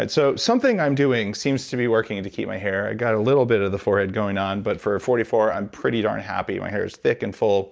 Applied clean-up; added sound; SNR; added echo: none; none; none; none.